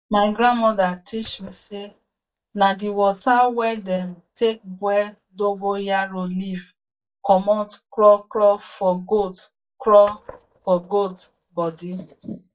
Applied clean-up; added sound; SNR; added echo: neural mask model DeepFilterNet 3.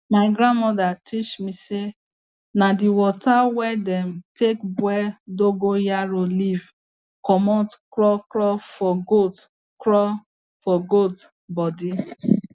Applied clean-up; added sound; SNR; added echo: none; none; none; none.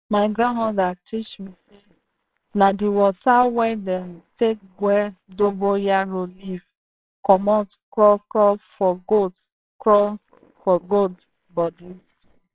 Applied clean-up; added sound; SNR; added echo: neural separator model SepFormer WHAMR!.